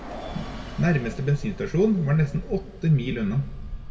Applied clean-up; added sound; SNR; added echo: none; Bus; 11 dB; reverberation time 1.0 s.